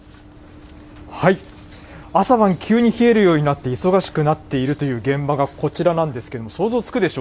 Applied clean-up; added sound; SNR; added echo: none; none; none; none.